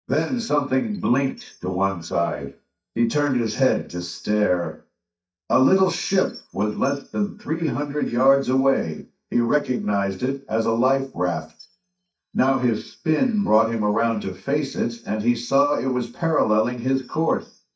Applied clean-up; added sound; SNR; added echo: neural mask model DeepFilterNet 3.